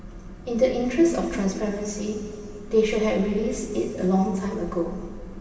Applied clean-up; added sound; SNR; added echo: none; none; none; reverberation time 2.4 s.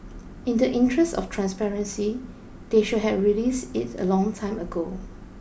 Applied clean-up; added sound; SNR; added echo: none; none; none; none.